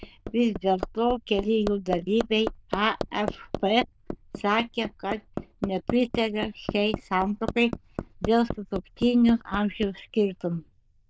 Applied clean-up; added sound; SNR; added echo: neural diffusion model UNIVERSE++.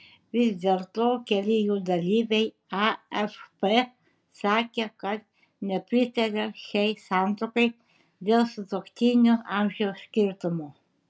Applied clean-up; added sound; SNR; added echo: none; none; none; none.